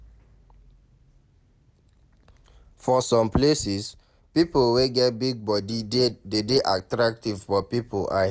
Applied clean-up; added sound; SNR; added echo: none; none; none; none.